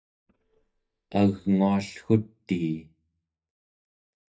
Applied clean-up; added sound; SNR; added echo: neural mask model DeepFilterNet 3.